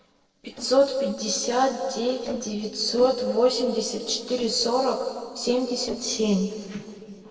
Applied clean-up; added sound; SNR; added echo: neural separator model SepFormer DNS4.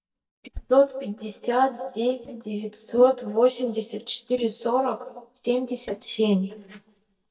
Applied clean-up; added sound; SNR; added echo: neural mask model DeepFilterNet 3.